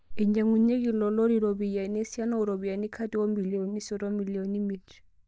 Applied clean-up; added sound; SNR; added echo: neural mask model DeepFilterNet 3.